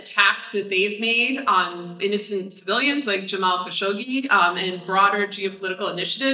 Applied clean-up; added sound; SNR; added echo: neural mask model DeepFilterNet 3.